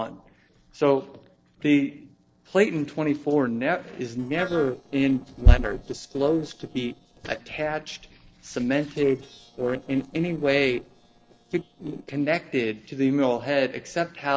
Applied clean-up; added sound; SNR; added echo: neural separator model SepFormer DNS4.